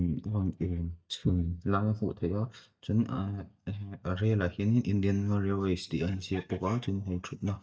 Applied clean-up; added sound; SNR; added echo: neural mask model DeepFilterNet 3.